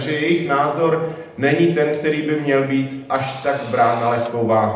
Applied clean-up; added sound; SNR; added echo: none; Engine / Drill; 18 dB; reverberation time 0.8 s.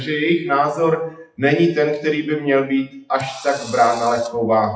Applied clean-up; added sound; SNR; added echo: classical method WPE with log-MMSE.